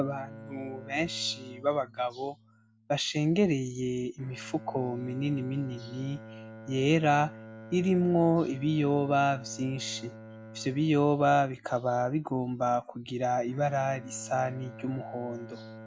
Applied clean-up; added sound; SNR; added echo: none; Bowed string instrument; 18 dB; none.